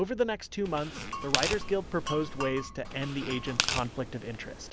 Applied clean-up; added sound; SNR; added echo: none; Tearing + Glass; 3 dB; none.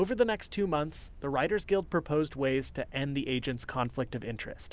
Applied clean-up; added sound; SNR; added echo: none; none; none; none.